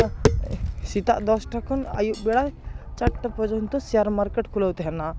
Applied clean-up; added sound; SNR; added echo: none; Tap; 3 dB; none.